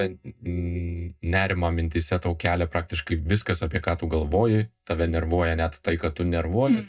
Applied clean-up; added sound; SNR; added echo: neural mask model DeepFilterNet 3.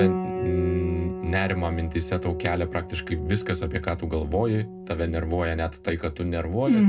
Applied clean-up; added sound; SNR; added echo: none; Piano; 7 dB; reverberation time 0.2 s.